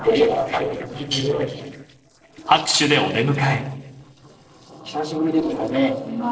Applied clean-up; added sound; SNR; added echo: neural separator model SepFormer DNS4.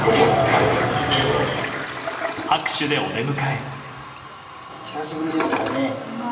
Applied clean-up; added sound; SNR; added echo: none; Toilet flush; 7 dB; reverberation time 2.4 s.